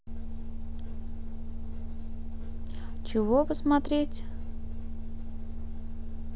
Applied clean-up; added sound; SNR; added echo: none; none; none; none.